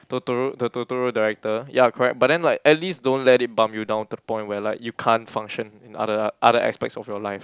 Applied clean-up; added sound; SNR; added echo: none; none; none; none.